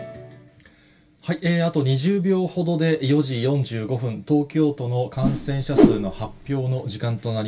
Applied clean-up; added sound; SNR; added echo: none; Whoosh, swoosh, swish; -2 dB; reverberation time 0.1 s.